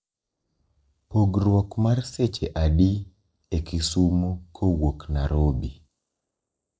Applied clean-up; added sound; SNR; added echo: neural mask model Resemble Enhance denoiser.